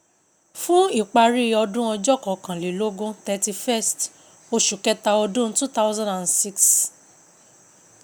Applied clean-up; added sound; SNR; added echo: none; none; none; none.